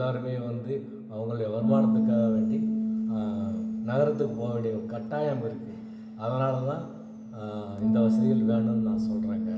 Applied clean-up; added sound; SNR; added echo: none; Bass guitar; -3 dB; reverberation time 2.5 s.